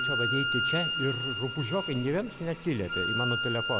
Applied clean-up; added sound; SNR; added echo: none; Bowed string instrument; 0 dB; none.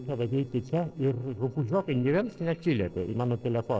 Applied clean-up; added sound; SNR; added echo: neural separator model SepFormer DNS4.